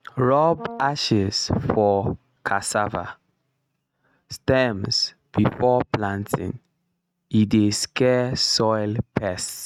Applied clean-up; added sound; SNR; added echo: neural mask model RNNoise.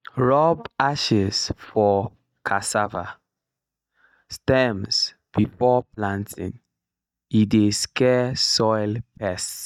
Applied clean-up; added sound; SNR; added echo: neural mask model DeepFilterNet 3.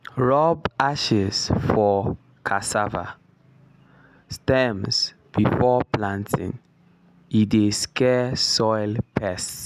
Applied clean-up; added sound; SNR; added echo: none; none; none; none.